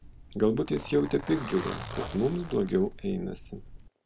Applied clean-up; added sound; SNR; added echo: none; Zipper (clothing); 12 dB; none.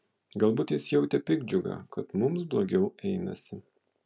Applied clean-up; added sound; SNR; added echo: none; none; none; none.